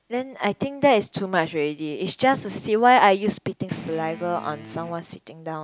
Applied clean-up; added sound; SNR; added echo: none; Guitar; 18 dB; none.